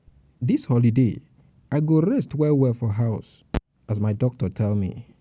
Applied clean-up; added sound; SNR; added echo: none; none; none; none.